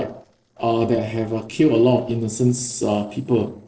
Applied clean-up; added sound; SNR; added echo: neural separator model SepFormer DNS4.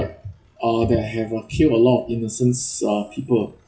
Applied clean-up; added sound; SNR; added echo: classical method WPE with log-MMSE.